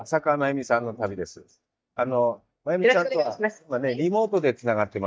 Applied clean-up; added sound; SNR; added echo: neural mask model DeepFilterNet 3.